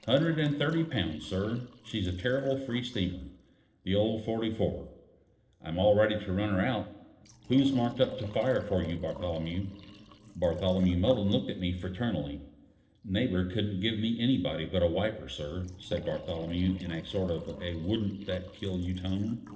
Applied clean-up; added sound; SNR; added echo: neural separator model SepFormer DNS4.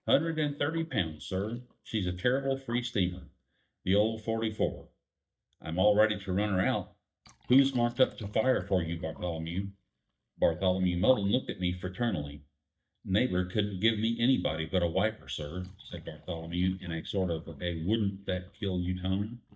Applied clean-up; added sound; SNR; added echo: neural mask model DeepFilterNet 3.